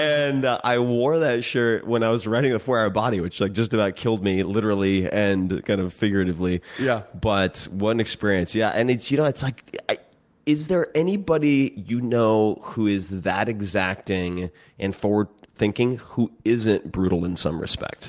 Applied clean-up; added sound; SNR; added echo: none; none; none; none.